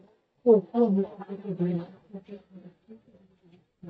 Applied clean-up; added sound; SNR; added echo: neural mask model DeepFilterNet 3.